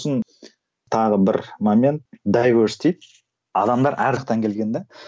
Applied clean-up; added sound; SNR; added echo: none; none; none; none.